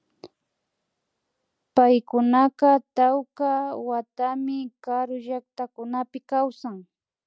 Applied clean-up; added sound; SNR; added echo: none; none; none; none.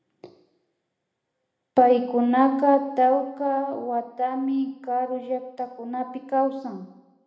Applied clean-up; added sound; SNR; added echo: none; none; none; reverberation time 0.9 s.